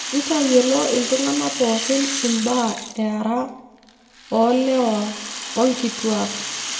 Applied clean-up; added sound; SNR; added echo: none; Rattle (instrument); 8 dB; reverberation time 1.0 s.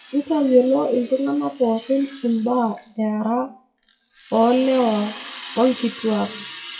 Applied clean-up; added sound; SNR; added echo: classical method WPE with log-MMSE.